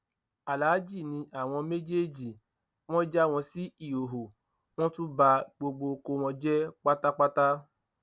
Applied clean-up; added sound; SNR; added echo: none; none; none; none.